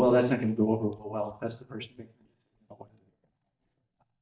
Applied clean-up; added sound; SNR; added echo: neural mask model DeepFilterNet 3.